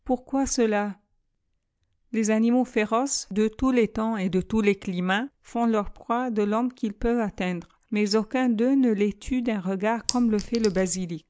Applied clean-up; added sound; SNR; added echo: neural mask model Resemble Enhance denoiser.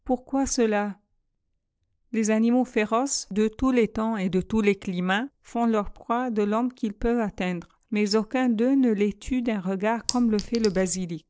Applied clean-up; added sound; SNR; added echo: neural separator model SepFormer DNS4.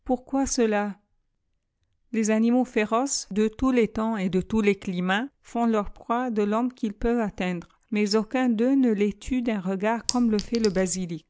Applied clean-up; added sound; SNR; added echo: none; Chink, clink; 11 dB; none.